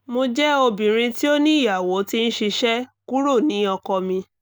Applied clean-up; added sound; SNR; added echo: none; none; none; none.